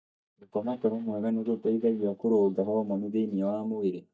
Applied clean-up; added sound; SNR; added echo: neural mask model DeepFilterNet 3.